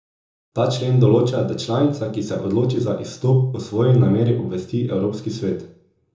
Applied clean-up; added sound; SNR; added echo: none; none; none; reverberation time 0.6 s.